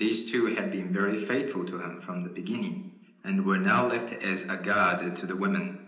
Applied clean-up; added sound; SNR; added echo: none; none; none; reverberation time 0.9 s.